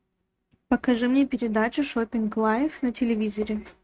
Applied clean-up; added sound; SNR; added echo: neural mask model RNNoise.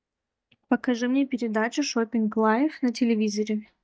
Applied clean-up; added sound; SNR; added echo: neural mask model DeepFilterNet 3.